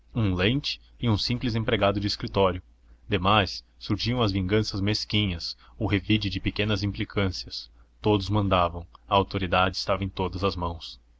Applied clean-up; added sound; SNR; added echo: none; none; none; none.